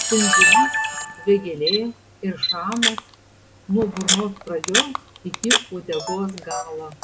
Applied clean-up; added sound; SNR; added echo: none; Camera; -3 dB; none.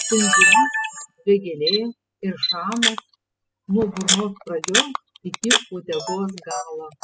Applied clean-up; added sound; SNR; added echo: classical method spectral subtraction.